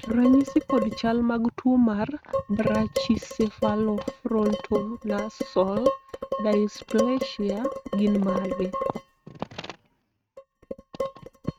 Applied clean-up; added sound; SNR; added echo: neural mask model RNNoise.